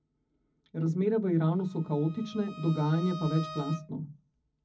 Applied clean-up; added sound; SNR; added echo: none; Bowed string instrument; 16 dB; reverberation time 0.4 s.